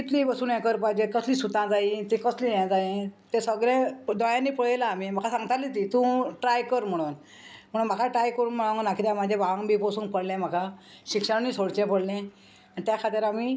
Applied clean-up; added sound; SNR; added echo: none; none; none; none.